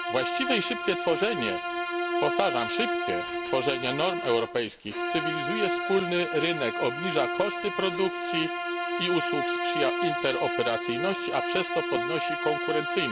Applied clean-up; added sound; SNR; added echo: none; Bowed string instrument; 1 dB; none.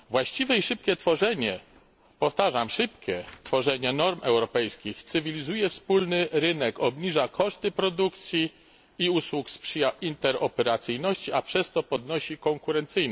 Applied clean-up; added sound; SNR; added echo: none; none; none; none.